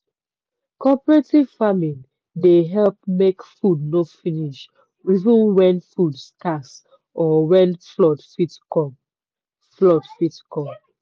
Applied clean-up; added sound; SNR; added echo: none; none; none; none.